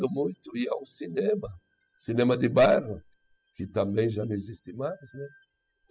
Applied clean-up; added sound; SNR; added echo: classical method spectral subtraction.